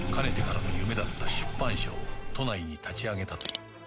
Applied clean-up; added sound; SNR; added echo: none; Sink (filling or washing); -2 dB; none.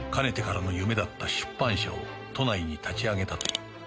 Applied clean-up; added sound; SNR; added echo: none; none; none; none.